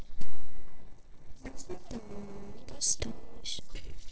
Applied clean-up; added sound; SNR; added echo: neural separator model SepFormer DNS4.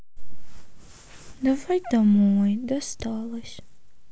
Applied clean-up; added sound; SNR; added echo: none; none; none; none.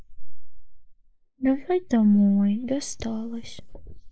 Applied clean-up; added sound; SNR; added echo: neural mask model Resemble Enhance denoiser.